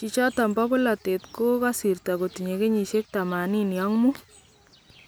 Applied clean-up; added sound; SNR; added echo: none; none; none; none.